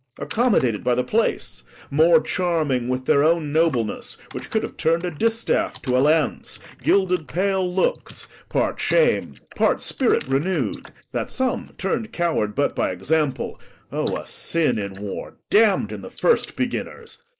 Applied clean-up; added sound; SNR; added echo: neural mask model Resemble Enhance denoiser.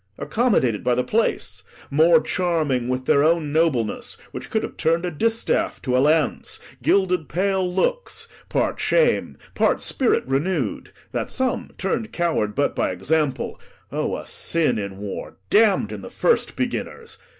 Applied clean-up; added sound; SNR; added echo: none; none; none; none.